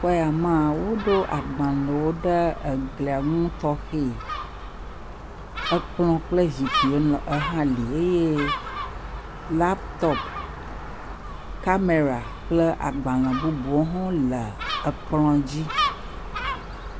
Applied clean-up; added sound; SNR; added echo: none; Gull, seagull; 7 dB; none.